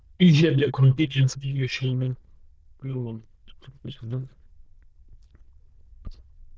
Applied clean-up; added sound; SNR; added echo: neural diffusion model UNIVERSE++.